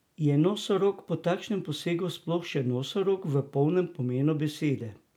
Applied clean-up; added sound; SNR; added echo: none; none; none; none.